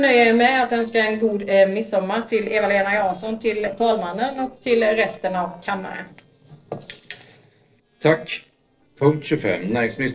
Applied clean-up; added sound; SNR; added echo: neural separator model SepFormer DNS4.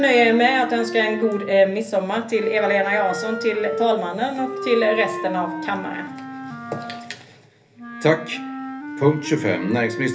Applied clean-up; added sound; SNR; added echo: none; Wind instrument, woodwind instrument; 9 dB; reverberation time 0.3 s.